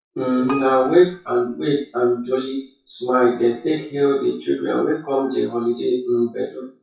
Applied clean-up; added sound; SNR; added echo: classical method WPE with log-MMSE.